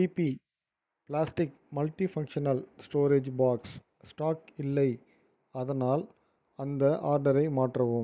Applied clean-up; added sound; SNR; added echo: neural mask model Resemble Enhance denoiser.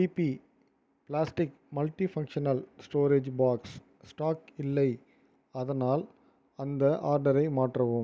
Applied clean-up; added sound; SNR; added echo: none; none; none; none.